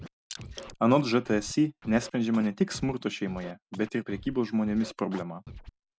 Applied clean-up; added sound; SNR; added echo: none; Crushing + Scratching (performance technique); 17 dB; none.